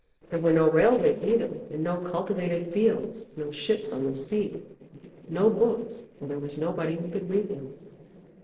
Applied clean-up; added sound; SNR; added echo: neural separator model SepFormer DNS4.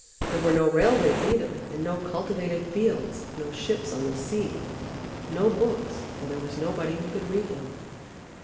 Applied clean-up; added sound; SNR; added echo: none; Fire; 8 dB; reverberation time 1.2 s.